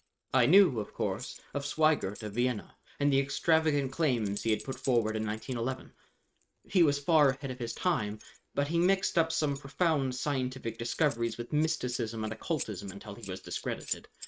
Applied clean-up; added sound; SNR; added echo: neural mask model RNNoise.